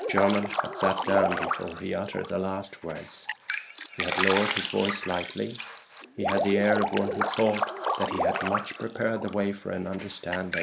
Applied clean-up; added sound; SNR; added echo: none; Drip; 2 dB; none.